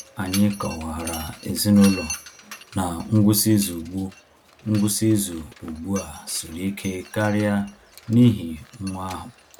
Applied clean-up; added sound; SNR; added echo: none; Mechanisms; 17 dB; none.